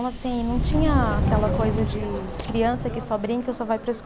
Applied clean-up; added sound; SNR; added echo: none; Subway, metro, underground; 0 dB; none.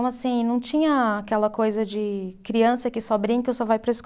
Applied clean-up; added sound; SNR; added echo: none; none; none; none.